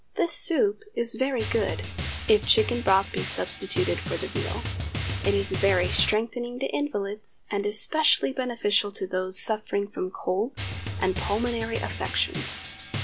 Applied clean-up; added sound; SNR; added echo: none; Drum; 8 dB; none.